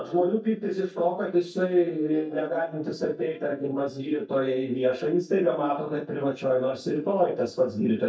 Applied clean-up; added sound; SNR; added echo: neural mask model DeepFilterNet 3.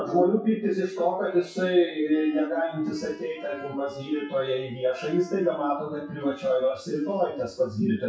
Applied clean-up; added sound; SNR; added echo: classical method WPE with log-MMSE.